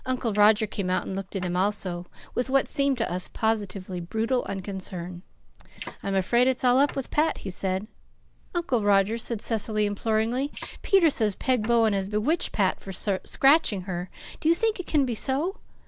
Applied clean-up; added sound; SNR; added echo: neural mask model Resemble Enhance denoiser.